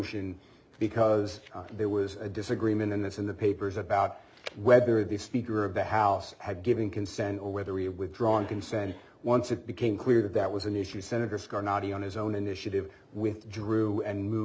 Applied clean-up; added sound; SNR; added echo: none; none; none; none.